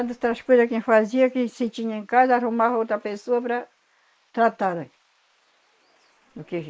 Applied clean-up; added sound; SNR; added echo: neural mask model Resemble Enhance denoiser.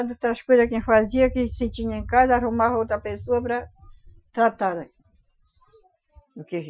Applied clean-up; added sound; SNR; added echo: classical method Wiener filter.